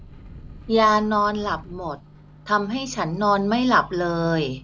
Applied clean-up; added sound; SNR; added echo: none; Microwave oven; 19 dB; none.